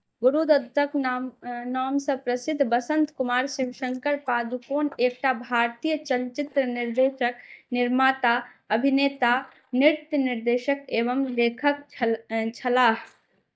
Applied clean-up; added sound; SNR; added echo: neural mask model DeepFilterNet 3.